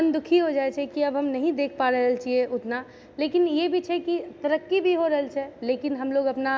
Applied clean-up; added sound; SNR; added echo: none; none; none; none.